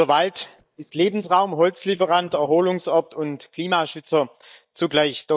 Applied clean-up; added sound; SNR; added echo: neural mask model DeepFilterNet 3.